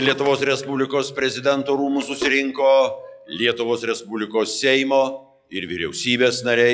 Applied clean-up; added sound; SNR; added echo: classical method log-MMSE.